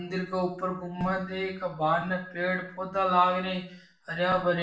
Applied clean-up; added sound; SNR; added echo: none; none; none; reverberation time 0.5 s.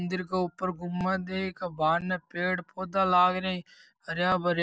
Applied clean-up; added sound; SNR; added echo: none; none; none; none.